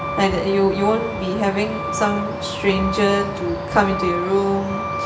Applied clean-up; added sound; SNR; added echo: none; Truck; 5 dB; reverberation time 0.7 s.